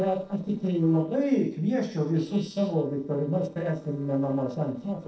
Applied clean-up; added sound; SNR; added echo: neural separator model SepFormer DNS4.